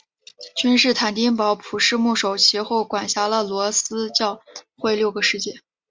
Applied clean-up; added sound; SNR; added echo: none; none; none; none.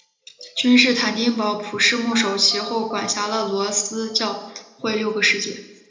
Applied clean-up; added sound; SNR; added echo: none; Telephone; 14 dB; reverberation time 0.8 s.